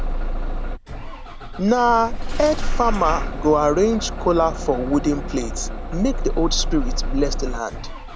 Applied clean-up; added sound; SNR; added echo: none; Engine starting / Bus; 2 dB; none.